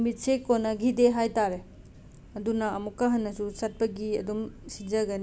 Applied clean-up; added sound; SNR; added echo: none; none; none; none.